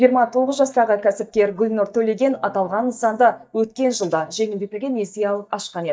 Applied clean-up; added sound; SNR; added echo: neural mask model DeepFilterNet 3.